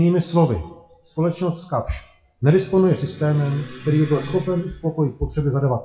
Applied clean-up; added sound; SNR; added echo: classical method WPE with log-MMSE.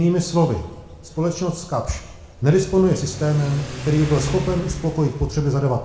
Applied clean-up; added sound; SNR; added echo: none; Accelerating, revving, vroom / Car; 13 dB; reverberation time 0.8 s.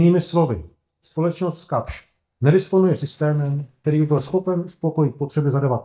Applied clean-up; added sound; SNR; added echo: neural mask model DeepFilterNet 3.